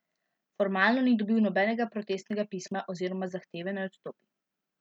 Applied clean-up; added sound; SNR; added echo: none; none; none; none.